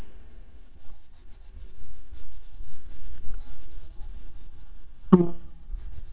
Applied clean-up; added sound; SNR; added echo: neural mask model DeepFilterNet 3.